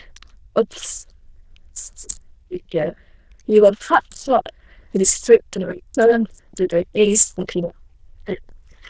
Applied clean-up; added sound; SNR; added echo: neural diffusion model UNIVERSE++.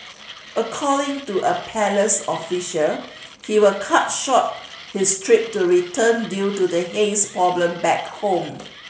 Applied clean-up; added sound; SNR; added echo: none; Mechanisms; 19 dB; none.